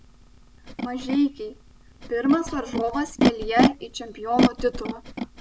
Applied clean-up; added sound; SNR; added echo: none; Animal; 0 dB; none.